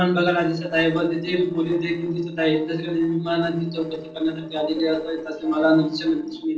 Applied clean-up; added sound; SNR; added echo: neural separator model SepFormer DNS4.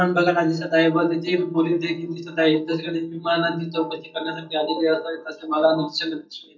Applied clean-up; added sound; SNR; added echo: neural mask model DeepFilterNet 3.